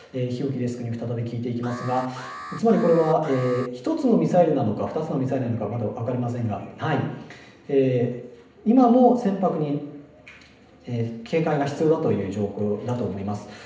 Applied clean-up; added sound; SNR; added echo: none; Alarm; 16 dB; reverberation time 0.8 s.